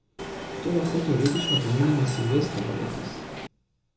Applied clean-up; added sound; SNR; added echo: none; Subway, metro, underground; 6 dB; reverberation time 0.9 s.